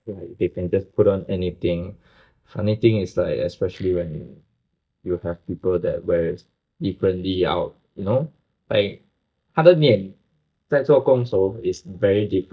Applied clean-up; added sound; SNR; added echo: neural mask model DeepFilterNet 3.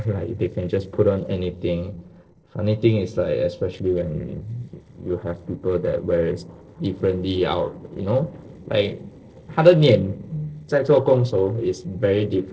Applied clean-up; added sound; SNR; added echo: neural separator model SepFormer DNS4.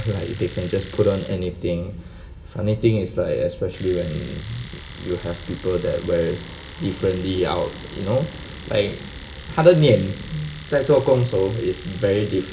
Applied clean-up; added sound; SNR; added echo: none; Domestic sounds, home sounds; 18 dB; reverberation time 1.0 s.